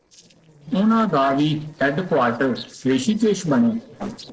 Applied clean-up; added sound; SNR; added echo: neural separator model SepFormer DNS4.